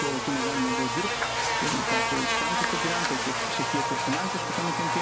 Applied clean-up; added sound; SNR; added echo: none; Buzz; -5 dB; none.